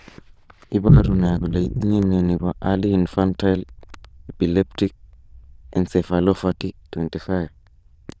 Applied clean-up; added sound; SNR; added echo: neural diffusion model UNIVERSE++.